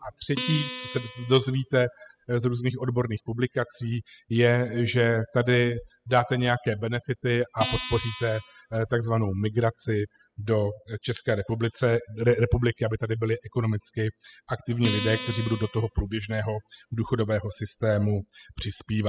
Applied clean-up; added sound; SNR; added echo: classical method spectral subtraction.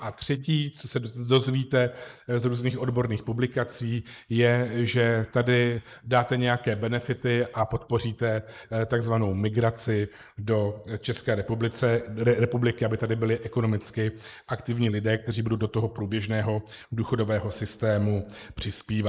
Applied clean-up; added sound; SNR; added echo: neural mask model Resemble Enhance denoiser.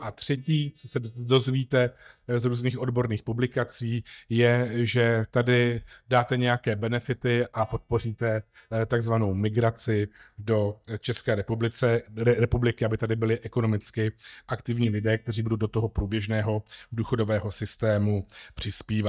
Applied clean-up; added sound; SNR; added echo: neural mask model DeepFilterNet 3.